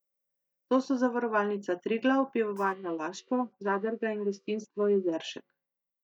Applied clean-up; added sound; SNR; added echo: neural mask model DeepFilterNet 3.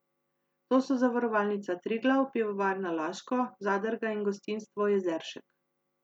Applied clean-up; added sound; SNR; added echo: none; none; none; none.